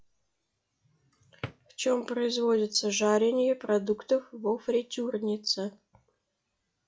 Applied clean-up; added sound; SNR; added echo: classical method log-MMSE.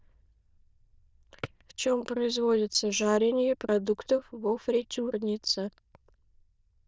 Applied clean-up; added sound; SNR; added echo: neural diffusion model UNIVERSE++.